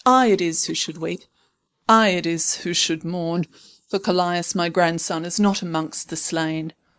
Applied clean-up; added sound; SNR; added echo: neural mask model Resemble Enhance denoiser.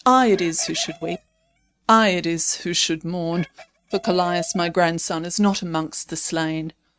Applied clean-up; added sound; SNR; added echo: neural mask model RNNoise.